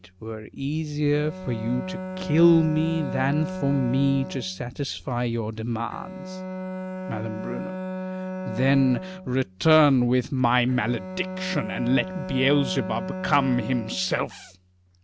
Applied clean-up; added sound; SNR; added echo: none; Bowed string instrument; 9 dB; none.